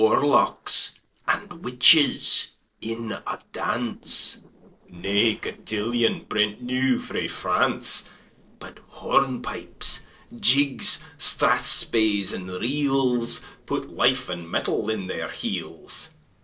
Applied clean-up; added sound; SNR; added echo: neural separator model SepFormer DNS4.